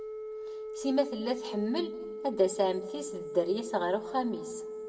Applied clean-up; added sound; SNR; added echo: none; Telephone; 8 dB; reverberation time 1.2 s.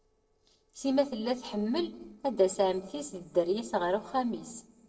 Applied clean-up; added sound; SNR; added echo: neural separator model SepFormer DNS4.